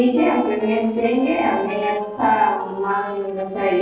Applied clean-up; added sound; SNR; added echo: neural separator model SepFormer DNS4.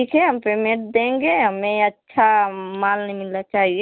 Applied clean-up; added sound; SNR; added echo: none; none; none; none.